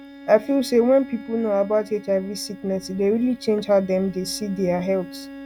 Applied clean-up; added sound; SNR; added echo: none; Bowed string instrument; 18 dB; none.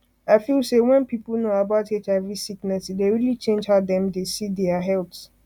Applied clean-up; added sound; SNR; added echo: none; none; none; none.